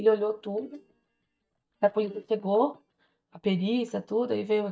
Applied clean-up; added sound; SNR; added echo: neural mask model DeepFilterNet 3.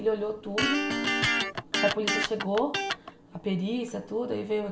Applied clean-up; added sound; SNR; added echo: none; Electric guitar; -2 dB; reverberation time 0.6 s.